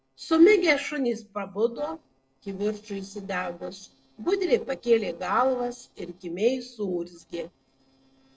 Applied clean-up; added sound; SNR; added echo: neural separator model SepFormer DNS4.